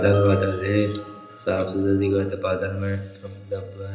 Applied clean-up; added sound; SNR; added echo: none; Harp; 18 dB; reverberation time 1.0 s.